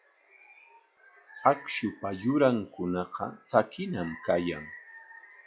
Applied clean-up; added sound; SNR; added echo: classical method log-MMSE.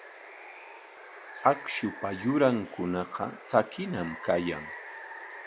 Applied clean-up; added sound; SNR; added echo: none; Water; 14 dB; none.